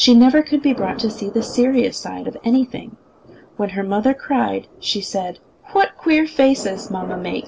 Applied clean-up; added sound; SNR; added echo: none; Thunder; 18 dB; none.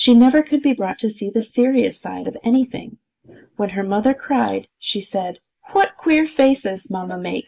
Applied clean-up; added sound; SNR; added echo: neural mask model Resemble Enhance denoiser.